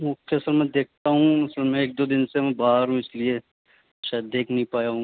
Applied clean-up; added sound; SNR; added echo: none; none; none; none.